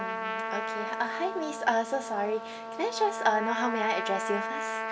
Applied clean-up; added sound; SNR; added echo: none; Trumpet; 3 dB; none.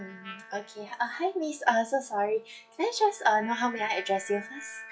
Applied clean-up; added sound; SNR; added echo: classical method log-MMSE.